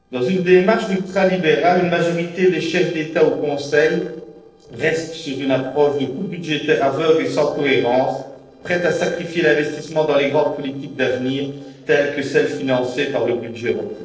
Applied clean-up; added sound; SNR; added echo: neural separator model SepFormer DNS4.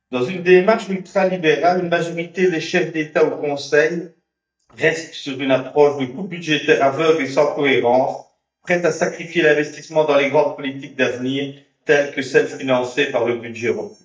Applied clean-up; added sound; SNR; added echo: neural mask model DeepFilterNet 3.